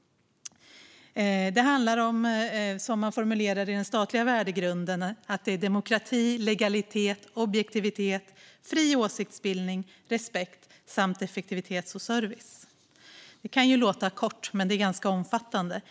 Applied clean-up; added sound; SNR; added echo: none; none; none; none.